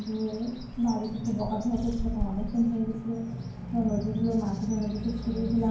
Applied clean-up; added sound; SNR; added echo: none; Bird; 11 dB; reverberation time 0.9 s.